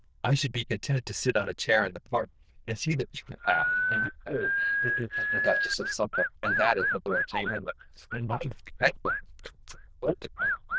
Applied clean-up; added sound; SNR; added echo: neural diffusion model UNIVERSE++.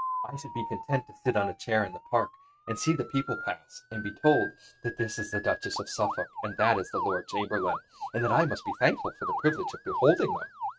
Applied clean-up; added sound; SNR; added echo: neural mask model RNNoise.